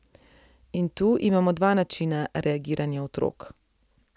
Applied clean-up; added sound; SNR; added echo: none; none; none; none.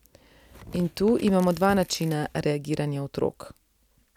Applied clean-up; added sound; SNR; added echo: none; Tearing; 19 dB; none.